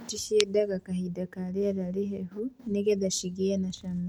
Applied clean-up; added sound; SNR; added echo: none; none; none; none.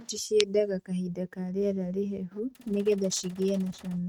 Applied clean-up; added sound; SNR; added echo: neural mask model RNNoise.